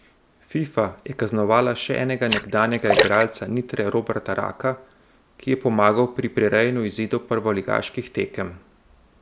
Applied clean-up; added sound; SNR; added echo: none; Splash, splatter; 2 dB; none.